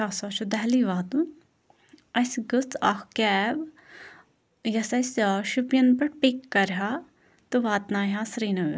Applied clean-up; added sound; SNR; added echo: none; none; none; none.